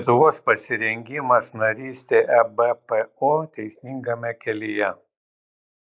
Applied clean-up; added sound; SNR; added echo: neural mask model Resemble Enhance denoiser.